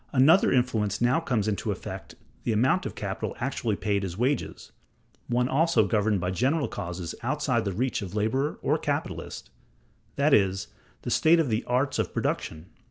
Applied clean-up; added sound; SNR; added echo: none; none; none; none.